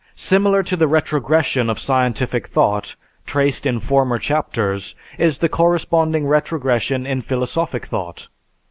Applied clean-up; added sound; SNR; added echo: none; none; none; none.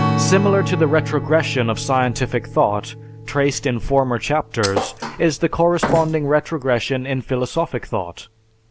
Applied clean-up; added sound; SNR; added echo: none; Thump, thud + Strum; 7 dB; none.